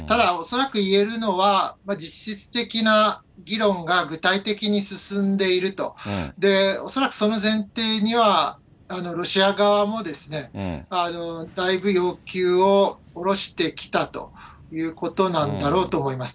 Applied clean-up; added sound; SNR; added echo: none; none; none; none.